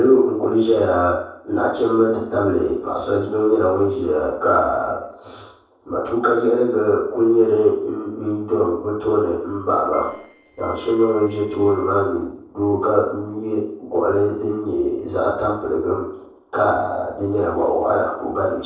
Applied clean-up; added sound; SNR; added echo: neural separator model SepFormer DNS4.